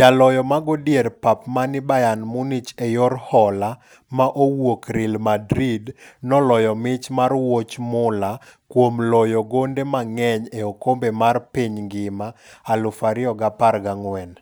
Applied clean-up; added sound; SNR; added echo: none; none; none; none.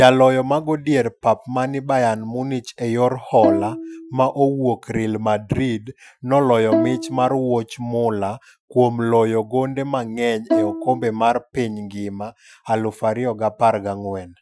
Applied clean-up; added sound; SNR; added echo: classical method Wiener filter.